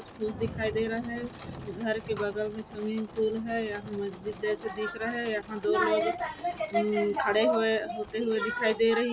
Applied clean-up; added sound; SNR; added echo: none; Thunder / Rain + Mechanisms; 16 dB; none.